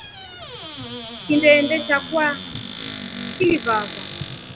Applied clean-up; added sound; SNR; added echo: none; Squeak / Cupboard open or close; 6 dB; none.